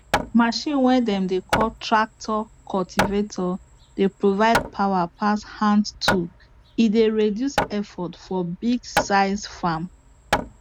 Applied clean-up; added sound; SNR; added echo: none; Hammer; 7 dB; none.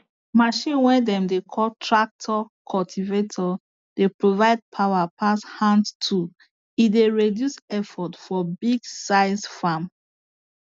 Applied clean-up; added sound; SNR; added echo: none; none; none; none.